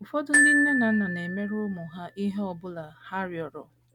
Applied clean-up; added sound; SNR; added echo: none; Glockenspiel; -1 dB; none.